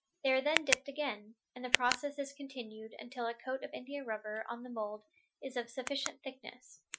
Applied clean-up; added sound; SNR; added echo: classical method Wiener filter.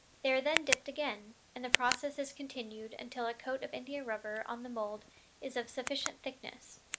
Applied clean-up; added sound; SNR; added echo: none; Tick; 3 dB; none.